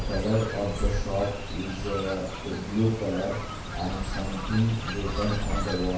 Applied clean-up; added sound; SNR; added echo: none; Fowl; 3 dB; reverberation time 0.5 s.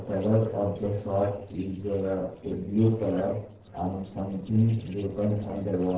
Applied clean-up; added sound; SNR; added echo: neural separator model SepFormer DNS4.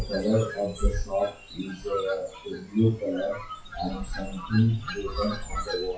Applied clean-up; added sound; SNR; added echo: classical method WPE with log-MMSE.